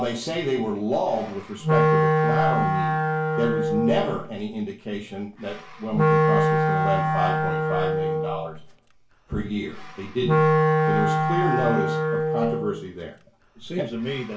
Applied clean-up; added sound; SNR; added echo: none; Wind instrument, woodwind instrument; -4 dB; reverberation time 0.2 s.